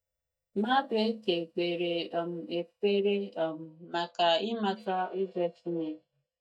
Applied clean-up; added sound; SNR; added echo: neural mask model DeepFilterNet 3.